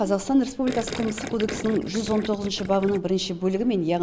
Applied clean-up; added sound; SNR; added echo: none; Gurgling; 10 dB; none.